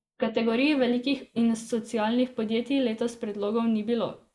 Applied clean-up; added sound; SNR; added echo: neural mask model Resemble Enhance denoiser.